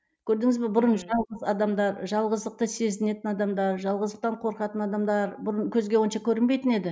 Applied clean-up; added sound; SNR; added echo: none; none; none; none.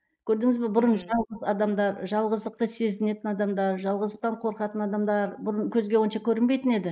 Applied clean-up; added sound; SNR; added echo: neural mask model Resemble Enhance denoiser.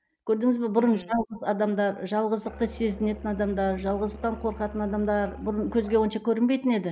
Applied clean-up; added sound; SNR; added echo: none; Musical instrument; 16 dB; none.